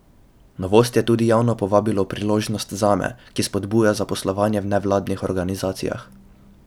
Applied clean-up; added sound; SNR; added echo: none; none; none; none.